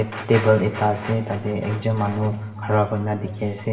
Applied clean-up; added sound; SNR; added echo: none; none; none; reverberation time 1.8 s.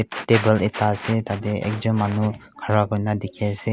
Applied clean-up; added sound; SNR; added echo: none; none; none; none.